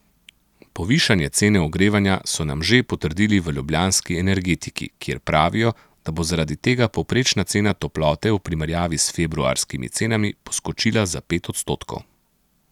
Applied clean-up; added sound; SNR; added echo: none; none; none; none.